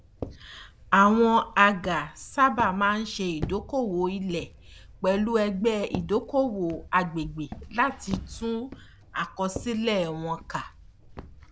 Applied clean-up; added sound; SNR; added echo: none; Walk, footsteps; 15 dB; none.